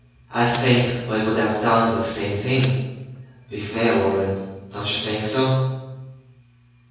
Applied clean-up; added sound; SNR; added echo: none; Fire; 17 dB; reverberation time 1.3 s.